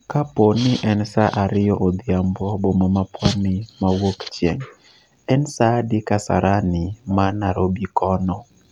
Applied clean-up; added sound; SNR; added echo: none; none; none; none.